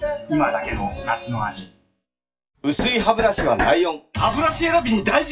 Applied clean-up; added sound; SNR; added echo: classical method WPE with log-MMSE.